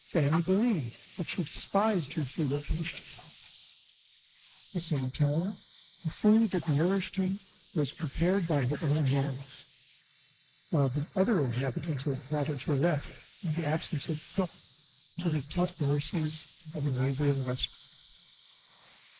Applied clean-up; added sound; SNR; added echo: neural mask model Resemble Enhance denoiser.